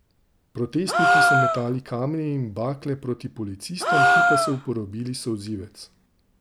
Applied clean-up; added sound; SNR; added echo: none; Gasp; -5 dB; none.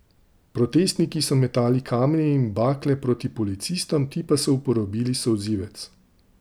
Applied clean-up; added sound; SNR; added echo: none; none; none; none.